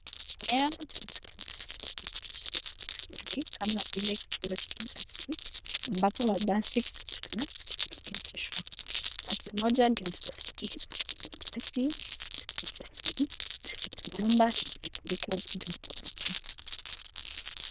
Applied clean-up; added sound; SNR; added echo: neural diffusion model UNIVERSE++.